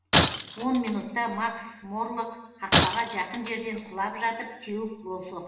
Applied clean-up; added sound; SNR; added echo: none; Shatter; -3 dB; reverberation time 1.0 s.